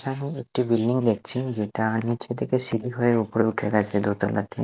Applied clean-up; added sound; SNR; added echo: none; none; none; none.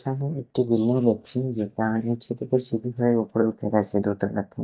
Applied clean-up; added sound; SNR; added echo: neural mask model DeepFilterNet 3.